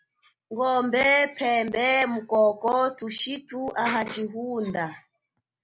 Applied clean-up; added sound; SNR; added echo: none; none; none; none.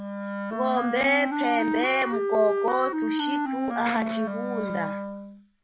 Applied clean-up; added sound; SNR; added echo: none; Wind instrument, woodwind instrument; 1 dB; none.